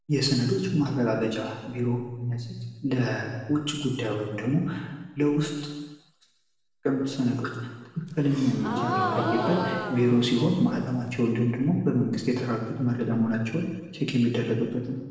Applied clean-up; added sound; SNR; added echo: neural separator model SepFormer DNS4.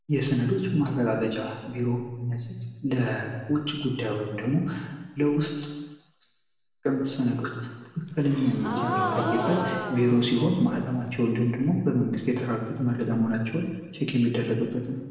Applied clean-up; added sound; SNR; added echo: none; Gasp; 4 dB; reverberation time 1.2 s.